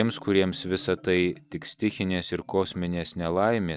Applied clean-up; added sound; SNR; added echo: neural mask model DeepFilterNet 3.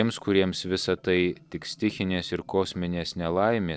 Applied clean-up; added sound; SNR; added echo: neural separator model SepFormer DNS4.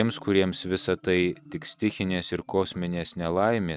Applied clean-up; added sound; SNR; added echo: neural mask model RNNoise.